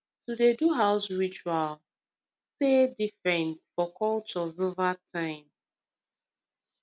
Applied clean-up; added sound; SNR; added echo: none; none; none; none.